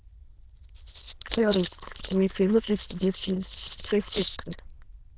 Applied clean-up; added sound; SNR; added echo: neural diffusion model UNIVERSE++.